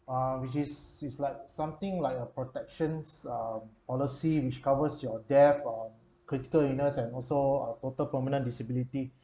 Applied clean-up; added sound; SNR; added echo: none; none; none; none.